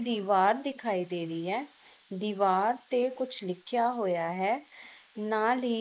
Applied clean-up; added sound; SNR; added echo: neural mask model Resemble Enhance denoiser.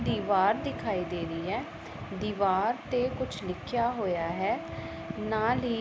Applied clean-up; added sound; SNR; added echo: none; Acoustic guitar; 15 dB; none.